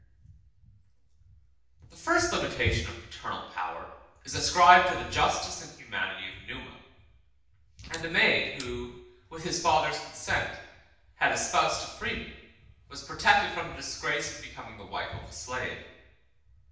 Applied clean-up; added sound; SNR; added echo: none; Clock; 19 dB; reverberation time 0.9 s.